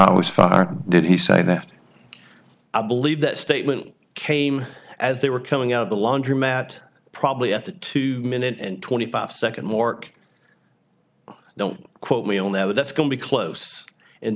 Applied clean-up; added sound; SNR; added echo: none; none; none; none.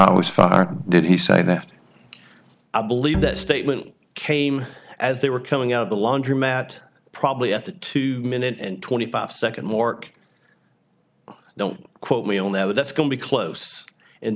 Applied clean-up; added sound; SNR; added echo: none; Bowed string instrument; 7 dB; none.